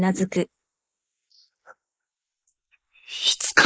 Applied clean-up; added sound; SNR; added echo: neural mask model Resemble Enhance denoiser.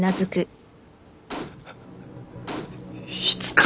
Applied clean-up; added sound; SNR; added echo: none; Gunshot, gunfire; 13 dB; none.